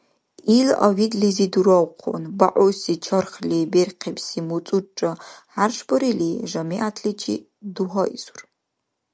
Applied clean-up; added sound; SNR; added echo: none; none; none; none.